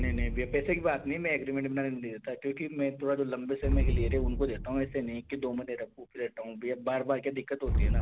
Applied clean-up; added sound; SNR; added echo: none; Explosion; 1 dB; none.